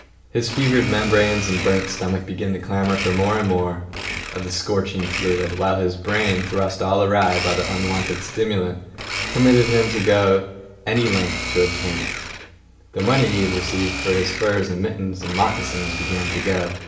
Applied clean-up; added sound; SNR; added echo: none; Domestic sounds, home sounds; 8 dB; reverberation time 0.8 s.